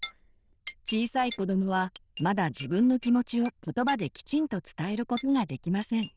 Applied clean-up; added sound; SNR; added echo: neural diffusion model UNIVERSE++.